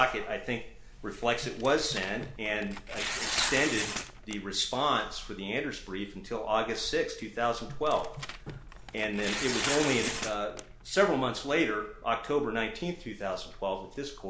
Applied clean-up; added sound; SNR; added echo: none; Tearing; 6 dB; reverberation time 0.4 s.